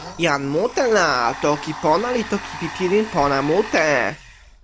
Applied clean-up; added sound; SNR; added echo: none; Domestic sounds, home sounds; 14 dB; none.